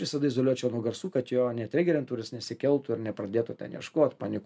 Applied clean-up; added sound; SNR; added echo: none; none; none; none.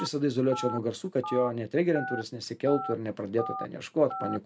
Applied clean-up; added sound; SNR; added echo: none; Telephone; 10 dB; none.